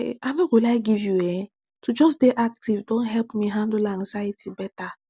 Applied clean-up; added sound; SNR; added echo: none; none; none; none.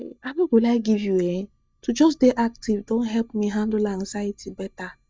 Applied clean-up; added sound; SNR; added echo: neural mask model DeepFilterNet 3.